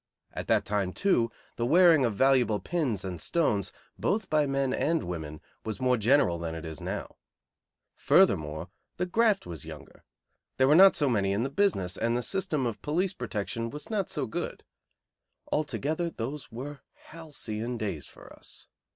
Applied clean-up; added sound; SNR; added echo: none; none; none; none.